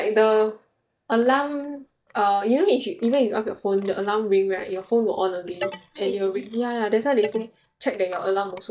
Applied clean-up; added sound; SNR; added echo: neural mask model DeepFilterNet 3.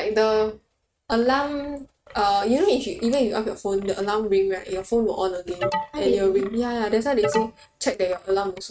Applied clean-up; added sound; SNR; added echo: neural mask model RNNoise.